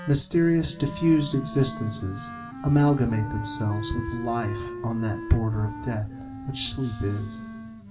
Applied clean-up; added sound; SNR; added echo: none; Wind instrument, woodwind instrument; 12 dB; reverberation time 2.6 s.